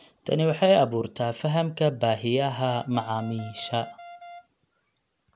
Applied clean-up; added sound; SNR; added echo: none; Wind instrument, woodwind instrument; 17 dB; none.